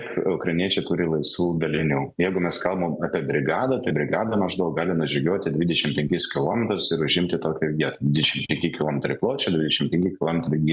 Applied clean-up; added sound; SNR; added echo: none; none; none; none.